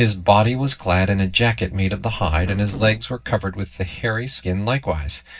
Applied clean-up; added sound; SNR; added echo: neural mask model DeepFilterNet 3.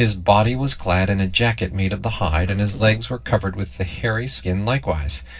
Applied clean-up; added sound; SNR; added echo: neural separator model SepFormer DNS4.